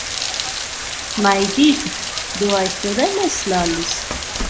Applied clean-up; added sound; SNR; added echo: none; Rain; 4 dB; none.